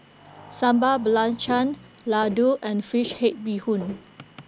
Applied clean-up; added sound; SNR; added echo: none; Walk, footsteps + Motorcycle; 19 dB; none.